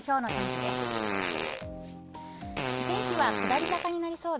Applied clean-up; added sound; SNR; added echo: none; Fart; -1 dB; none.